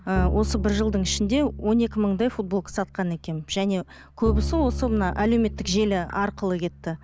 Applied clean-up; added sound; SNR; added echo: none; Bowed string instrument; 7 dB; none.